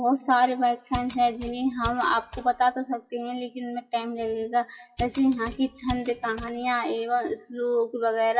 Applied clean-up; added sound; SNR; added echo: classical method WPE with log-MMSE.